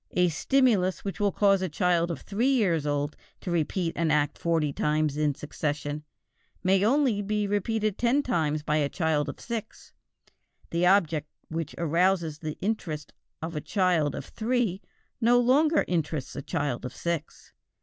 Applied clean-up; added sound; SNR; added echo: none; none; none; none.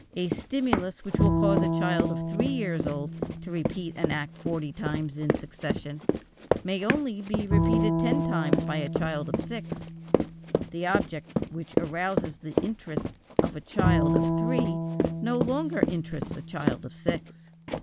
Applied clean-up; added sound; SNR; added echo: none; Run + Bowed string instrument; -4 dB; none.